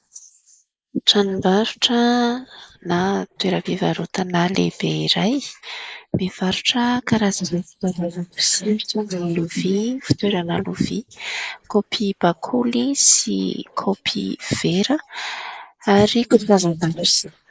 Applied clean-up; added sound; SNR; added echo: neural mask model Resemble Enhance denoiser.